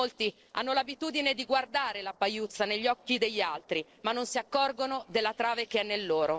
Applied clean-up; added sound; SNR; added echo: neural separator model SepFormer DNS4.